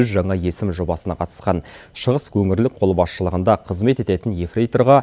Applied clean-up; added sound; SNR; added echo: none; none; none; none.